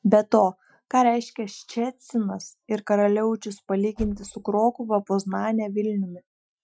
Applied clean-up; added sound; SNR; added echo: classical method Wiener filter.